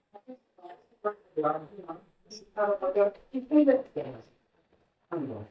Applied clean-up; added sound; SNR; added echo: neural mask model DeepFilterNet 3.